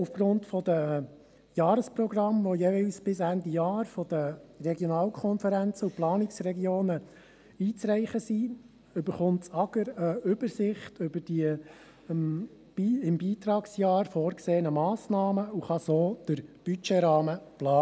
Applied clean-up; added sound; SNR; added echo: none; none; none; none.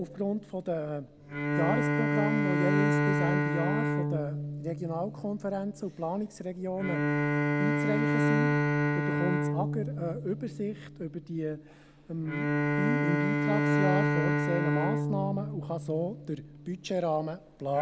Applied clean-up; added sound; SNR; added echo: none; Bowed string instrument; -4 dB; none.